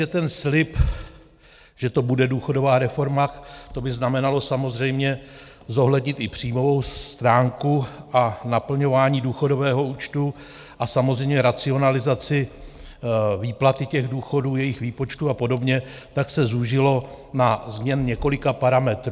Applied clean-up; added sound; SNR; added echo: none; none; none; none.